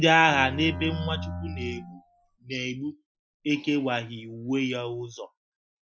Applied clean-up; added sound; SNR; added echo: classical method Wiener filter.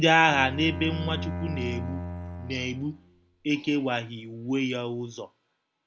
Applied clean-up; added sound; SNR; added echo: none; Bowed string instrument; 8 dB; none.